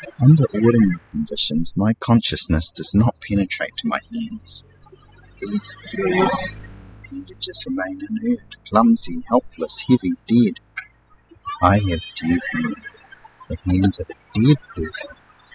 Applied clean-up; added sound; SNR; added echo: classical method spectral subtraction.